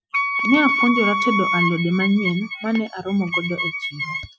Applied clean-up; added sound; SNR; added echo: classical method Wiener filter.